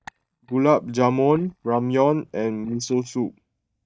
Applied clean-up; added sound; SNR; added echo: neural mask model DeepFilterNet 3.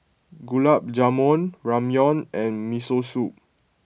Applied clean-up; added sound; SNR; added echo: none; none; none; none.